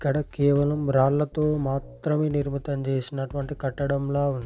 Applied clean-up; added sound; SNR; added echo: none; Drum kit; 18 dB; none.